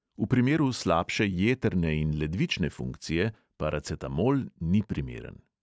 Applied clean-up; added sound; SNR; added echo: none; none; none; none.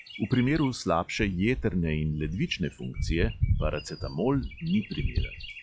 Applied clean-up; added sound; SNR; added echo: classical method log-MMSE.